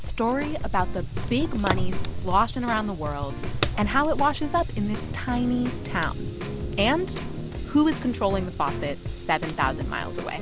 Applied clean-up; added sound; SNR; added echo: none; Fire; 4 dB; none.